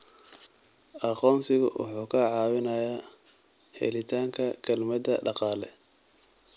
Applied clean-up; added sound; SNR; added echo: none; none; none; none.